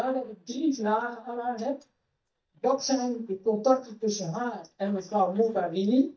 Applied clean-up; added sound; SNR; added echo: neural mask model DeepFilterNet 3.